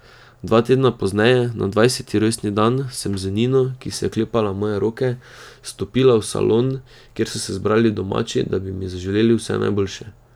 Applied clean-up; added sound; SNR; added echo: none; none; none; none.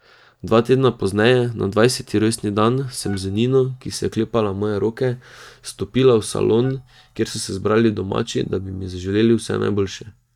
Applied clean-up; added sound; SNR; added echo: neural mask model DeepFilterNet 3.